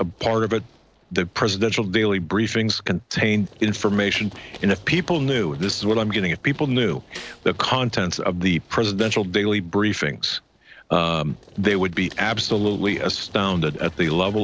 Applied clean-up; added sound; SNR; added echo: neural separator model SepFormer DNS4.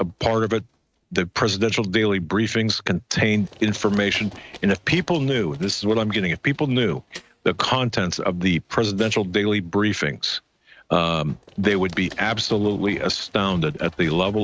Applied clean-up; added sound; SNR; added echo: neural mask model RNNoise.